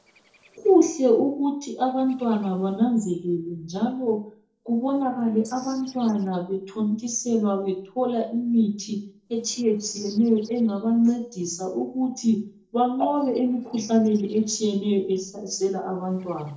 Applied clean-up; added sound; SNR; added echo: neural separator model SepFormer DNS4.